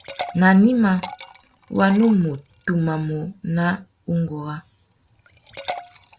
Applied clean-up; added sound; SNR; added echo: none; Liquid; 16 dB; none.